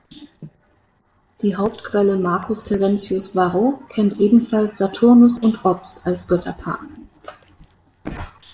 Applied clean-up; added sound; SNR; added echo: neural separator model SepFormer DNS4.